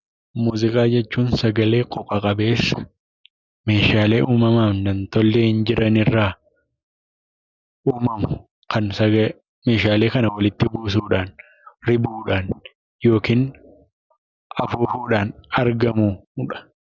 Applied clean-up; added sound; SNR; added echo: none; none; none; none.